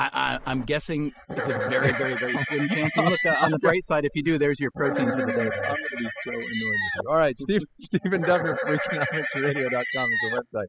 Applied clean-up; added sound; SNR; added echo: classical method spectral subtraction.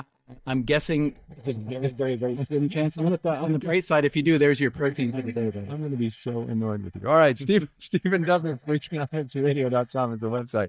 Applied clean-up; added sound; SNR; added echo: neural mask model DeepFilterNet 3.